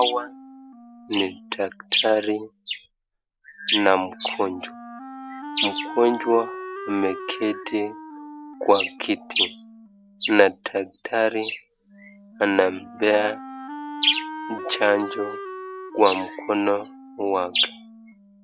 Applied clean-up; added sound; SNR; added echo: none; Wind instrument, woodwind instrument; 14 dB; none.